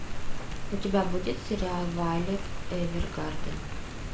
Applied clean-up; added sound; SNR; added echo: none; Rain; -2 dB; reverberation time 0.4 s.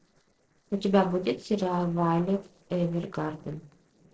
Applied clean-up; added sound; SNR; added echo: neural separator model SepFormer DNS4.